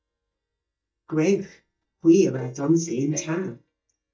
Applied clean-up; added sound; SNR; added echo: neural mask model DeepFilterNet 3.